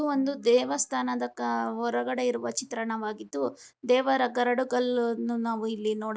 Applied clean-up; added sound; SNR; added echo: none; none; none; none.